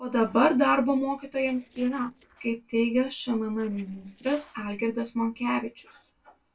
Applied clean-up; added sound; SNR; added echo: neural separator model SepFormer DNS4.